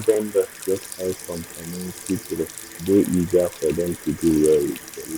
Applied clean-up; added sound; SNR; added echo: none; Sink (filling or washing) / Water tap, faucet; 15 dB; none.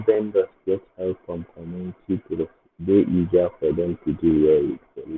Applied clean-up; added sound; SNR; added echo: none; none; none; none.